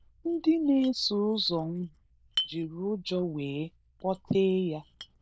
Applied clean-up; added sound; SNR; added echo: neural diffusion model UNIVERSE++.